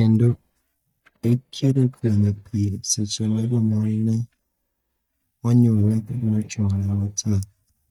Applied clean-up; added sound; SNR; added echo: neural mask model DeepFilterNet 3.